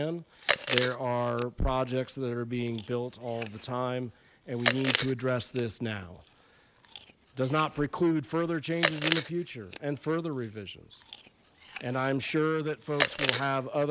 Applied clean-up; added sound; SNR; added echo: none; Chewing, mastication; 4 dB; none.